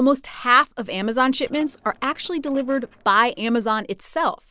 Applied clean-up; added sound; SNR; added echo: neural separator model SepFormer DNS4.